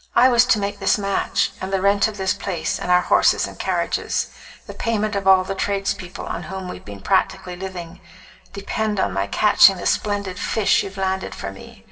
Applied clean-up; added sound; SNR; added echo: none; none; none; reverberation time 2.7 s.